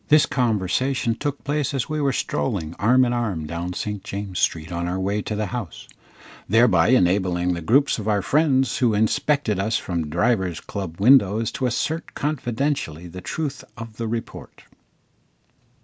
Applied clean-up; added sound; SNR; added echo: none; none; none; none.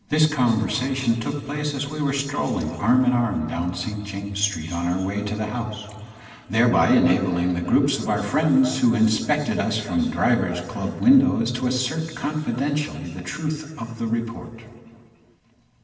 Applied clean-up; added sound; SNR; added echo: none; none; none; reverberation time 2.3 s.